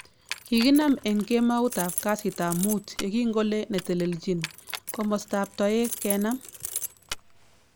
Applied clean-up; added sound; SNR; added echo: none; Keys jangling; 11 dB; none.